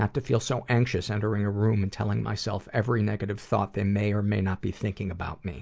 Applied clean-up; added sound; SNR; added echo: none; none; none; none.